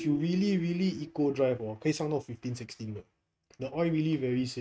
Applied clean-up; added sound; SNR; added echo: neural mask model RNNoise.